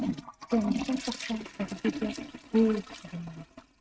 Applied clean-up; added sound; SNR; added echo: neural mask model RNNoise.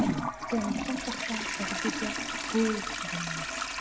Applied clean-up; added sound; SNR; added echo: none; Toilet flush; -2 dB; none.